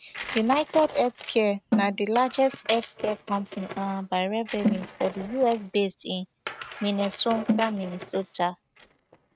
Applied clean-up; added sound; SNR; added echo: neural mask model RNNoise.